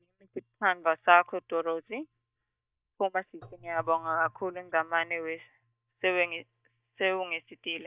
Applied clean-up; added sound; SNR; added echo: neural mask model DeepFilterNet 3.